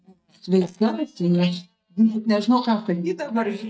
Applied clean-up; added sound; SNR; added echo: neural mask model DeepFilterNet 3.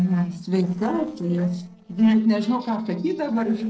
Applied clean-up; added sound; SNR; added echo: neural separator model SepFormer DNS4.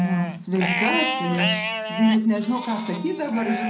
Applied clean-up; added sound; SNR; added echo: none; Livestock, farm animals, working animals; 5 dB; reverberation time 0.6 s.